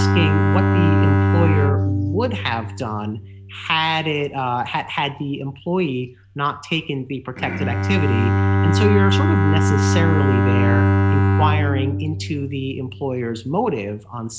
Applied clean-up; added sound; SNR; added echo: none; Bowed string instrument; -4 dB; none.